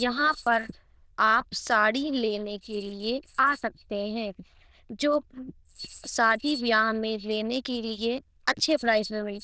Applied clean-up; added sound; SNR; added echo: neural diffusion model UNIVERSE++.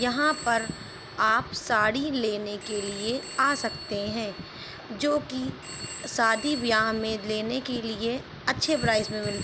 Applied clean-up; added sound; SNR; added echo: none; Telephone; 14 dB; none.